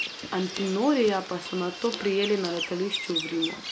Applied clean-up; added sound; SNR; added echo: none; Bird vocalization, bird call, bird song; 8 dB; none.